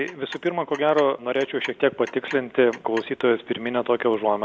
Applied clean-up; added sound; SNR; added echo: none; Clock; 18 dB; none.